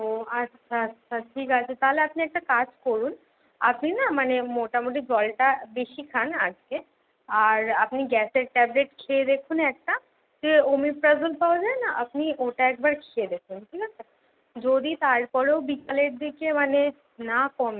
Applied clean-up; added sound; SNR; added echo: none; none; none; none.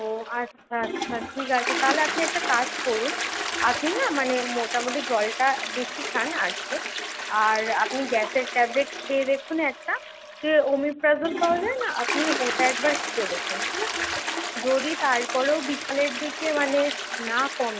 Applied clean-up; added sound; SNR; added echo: none; Toilet flush; 5 dB; none.